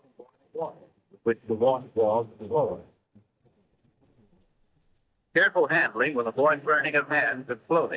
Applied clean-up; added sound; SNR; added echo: neural mask model DeepFilterNet 3.